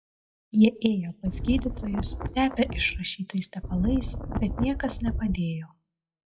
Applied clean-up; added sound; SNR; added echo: classical method WPE with log-MMSE.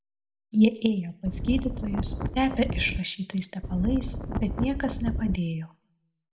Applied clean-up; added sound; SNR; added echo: none; Wind; 3 dB; reverberation time 0.5 s.